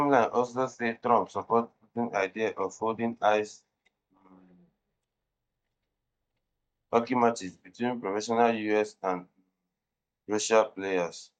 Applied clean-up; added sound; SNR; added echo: neural mask model DeepFilterNet 3.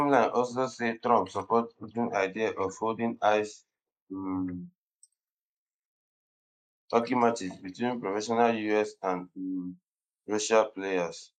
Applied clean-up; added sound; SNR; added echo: neural mask model Resemble Enhance denoiser.